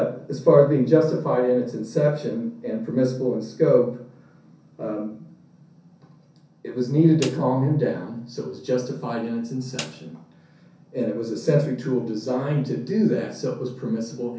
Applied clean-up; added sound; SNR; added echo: none; Snare drum; 18 dB; reverberation time 0.6 s.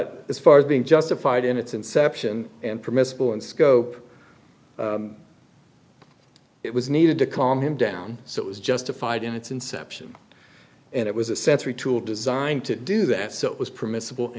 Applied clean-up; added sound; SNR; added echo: none; none; none; none.